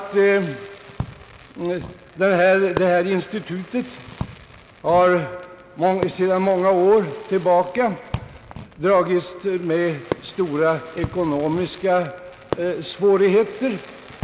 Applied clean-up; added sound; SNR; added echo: none; Fireworks; 15 dB; none.